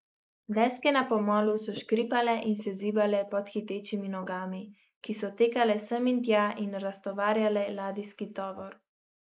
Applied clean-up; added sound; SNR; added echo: neural mask model Resemble Enhance denoiser.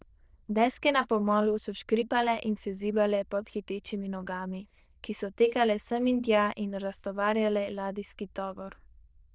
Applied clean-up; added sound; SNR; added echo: neural diffusion model UNIVERSE++.